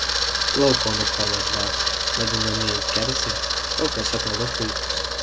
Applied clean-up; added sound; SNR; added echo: none; Camera; -4 dB; none.